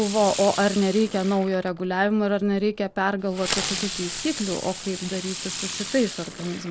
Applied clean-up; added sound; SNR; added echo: none; Fireworks; 9 dB; none.